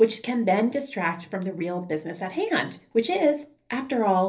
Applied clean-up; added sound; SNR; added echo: none; none; none; reverberation time 0.3 s.